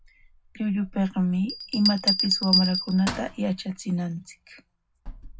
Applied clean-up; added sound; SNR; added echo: none; Bell; 4 dB; reverberation time 0.3 s.